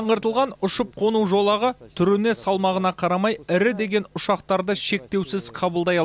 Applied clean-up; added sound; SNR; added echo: none; none; none; none.